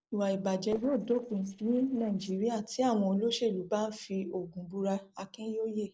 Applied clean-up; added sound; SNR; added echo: neural separator model SepFormer DNS4.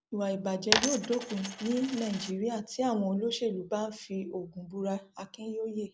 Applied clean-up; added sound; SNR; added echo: none; Coin (dropping); 1 dB; none.